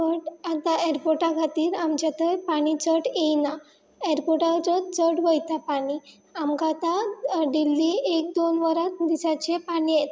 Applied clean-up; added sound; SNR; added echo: none; none; none; none.